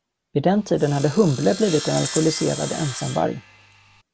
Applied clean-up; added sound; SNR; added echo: none; Sawing + Rattle (instrument); 12 dB; none.